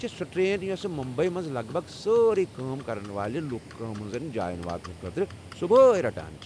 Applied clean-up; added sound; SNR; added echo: none; Livestock, farm animals, working animals; 18 dB; none.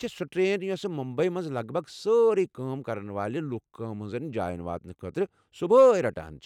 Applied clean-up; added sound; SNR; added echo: none; none; none; none.